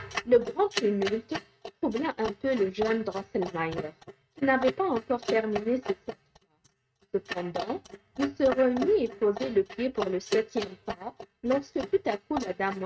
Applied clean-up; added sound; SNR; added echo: neural mask model RNNoise.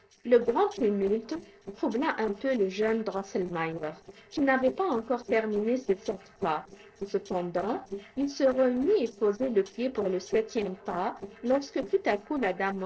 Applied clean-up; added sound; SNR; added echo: neural separator model SepFormer DNS4.